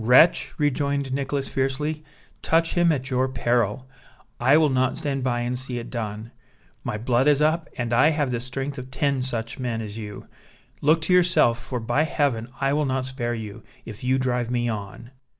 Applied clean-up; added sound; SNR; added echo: none; none; none; none.